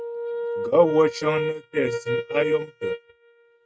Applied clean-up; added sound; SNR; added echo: neural mask model RNNoise.